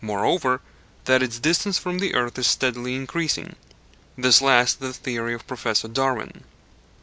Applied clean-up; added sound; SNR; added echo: none; none; none; none.